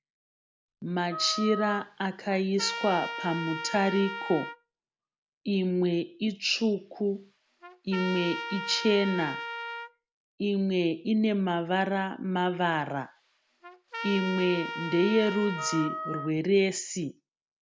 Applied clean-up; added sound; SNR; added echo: none; Wind instrument, woodwind instrument + Trumpet; 9 dB; none.